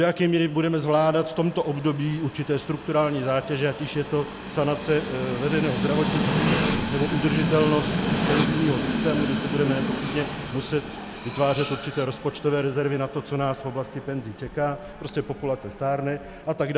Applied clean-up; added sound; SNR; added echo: none; Train + Cutlery, silverware; 4 dB; none.